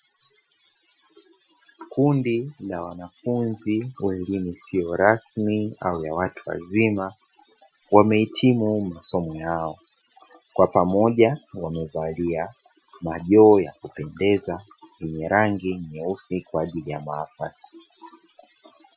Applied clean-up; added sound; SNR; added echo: classical method Wiener filter.